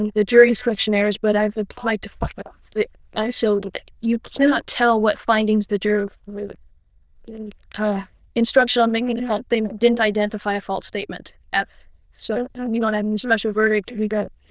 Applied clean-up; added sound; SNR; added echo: neural diffusion model UNIVERSE++.